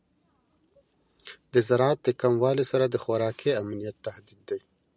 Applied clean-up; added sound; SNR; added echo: none; none; none; none.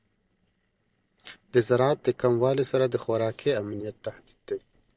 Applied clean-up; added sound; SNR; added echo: neural separator model SepFormer DNS4.